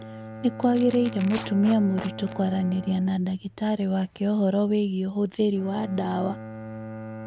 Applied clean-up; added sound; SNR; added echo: none; Tearing + Bowed string instrument; 13 dB; none.